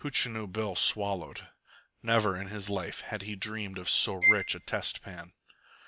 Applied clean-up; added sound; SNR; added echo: none; Bowed string instrument; -3 dB; none.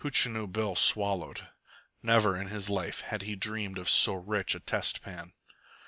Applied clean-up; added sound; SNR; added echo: none; none; none; none.